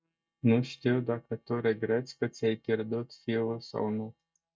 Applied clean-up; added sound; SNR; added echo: neural mask model DeepFilterNet 3.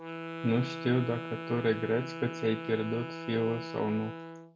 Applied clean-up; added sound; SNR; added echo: none; Wind instrument, woodwind instrument; 8 dB; none.